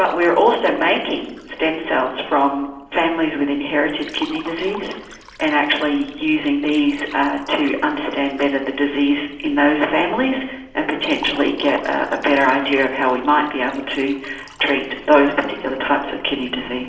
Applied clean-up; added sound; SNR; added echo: neural separator model SepFormer DNS4.